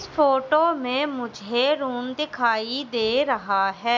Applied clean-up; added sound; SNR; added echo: none; none; none; none.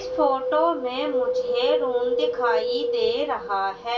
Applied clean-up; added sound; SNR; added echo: none; Wind; -1 dB; reverberation time 0.2 s.